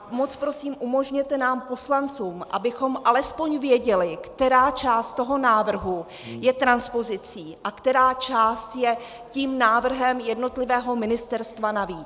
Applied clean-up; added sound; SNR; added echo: none; Brass instrument; 18 dB; none.